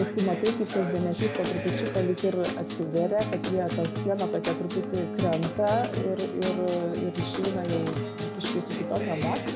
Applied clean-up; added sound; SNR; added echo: none; Acoustic guitar; 3 dB; none.